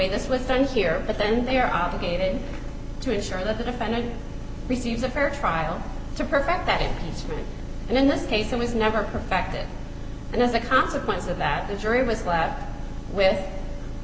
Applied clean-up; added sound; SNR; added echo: none; none; none; none.